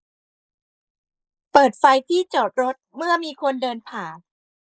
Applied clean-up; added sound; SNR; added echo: neural mask model Resemble Enhance denoiser.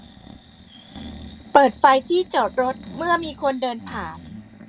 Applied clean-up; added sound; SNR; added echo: none; Breathing; 17 dB; none.